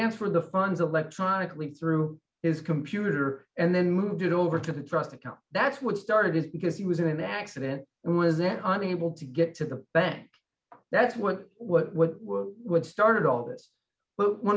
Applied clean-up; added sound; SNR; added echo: none; none; none; none.